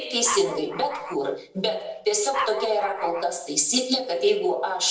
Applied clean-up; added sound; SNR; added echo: neural separator model SepFormer DNS4.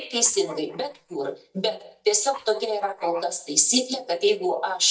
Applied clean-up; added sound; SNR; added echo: neural mask model DeepFilterNet 3.